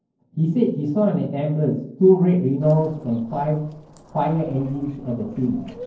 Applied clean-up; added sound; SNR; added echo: neural separator model SepFormer DNS4.